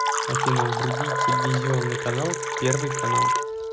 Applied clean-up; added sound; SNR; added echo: none; Fill (with liquid) + Wind instrument, woodwind instrument; -2 dB; none.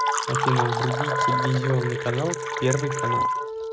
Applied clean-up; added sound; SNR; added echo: neural mask model RNNoise.